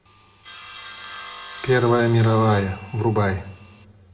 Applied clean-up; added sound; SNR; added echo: none; Sawing; 12 dB; reverberation time 0.6 s.